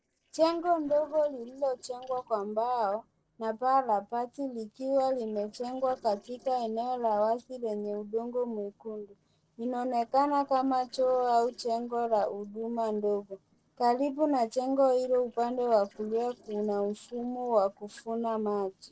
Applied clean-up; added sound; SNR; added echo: neural separator model SepFormer DNS4.